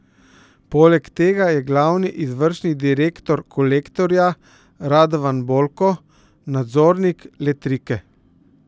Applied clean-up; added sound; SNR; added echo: none; none; none; none.